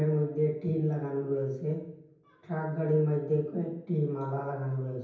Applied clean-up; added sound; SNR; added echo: none; none; none; reverberation time 0.9 s.